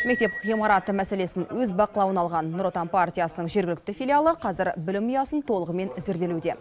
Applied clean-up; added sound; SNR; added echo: none; Bicycle bell; 16 dB; none.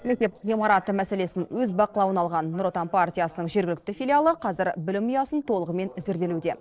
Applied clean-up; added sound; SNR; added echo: neural separator model SepFormer DNS4.